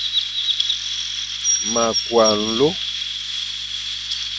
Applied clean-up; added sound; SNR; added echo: none; Chirp, tweet; -1 dB; none.